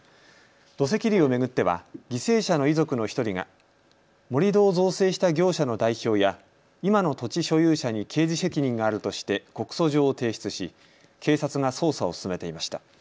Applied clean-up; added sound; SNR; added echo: none; Bowed string instrument; 18 dB; none.